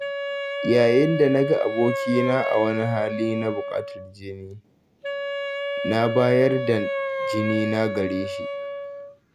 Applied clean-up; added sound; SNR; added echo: none; Wind instrument, woodwind instrument; 5 dB; none.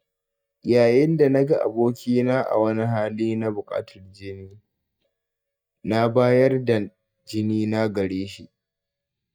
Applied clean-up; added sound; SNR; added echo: neural mask model DeepFilterNet 3.